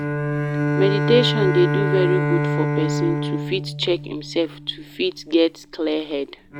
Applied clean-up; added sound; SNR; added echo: none; Bowed string instrument; 1 dB; none.